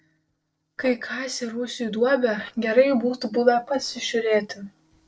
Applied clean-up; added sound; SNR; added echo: neural separator model SepFormer DNS4.